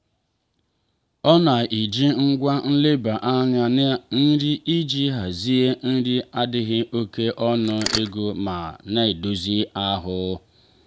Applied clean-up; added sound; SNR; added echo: none; Mechanisms; 6 dB; none.